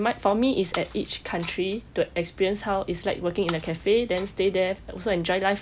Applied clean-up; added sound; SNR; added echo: none; Shatter; 15 dB; none.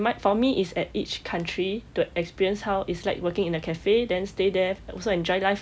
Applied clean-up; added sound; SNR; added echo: none; none; none; none.